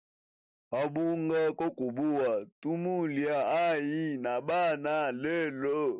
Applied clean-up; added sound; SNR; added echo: none; none; none; none.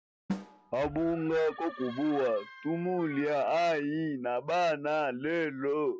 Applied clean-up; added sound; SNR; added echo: classical method Wiener filter.